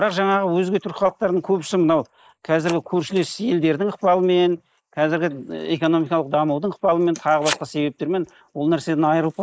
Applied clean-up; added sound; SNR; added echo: neural mask model Resemble Enhance denoiser.